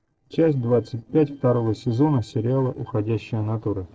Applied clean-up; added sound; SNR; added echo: neural separator model SepFormer DNS4.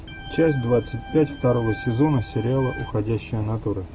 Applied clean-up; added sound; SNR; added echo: none; Organ; 16 dB; none.